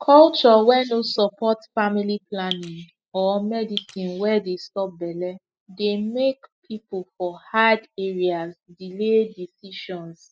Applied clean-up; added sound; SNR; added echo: classical method spectral subtraction.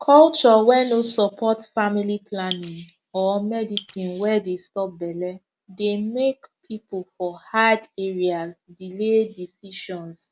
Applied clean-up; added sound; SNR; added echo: none; Drip; 12 dB; none.